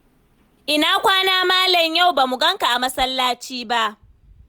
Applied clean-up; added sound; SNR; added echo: none; none; none; none.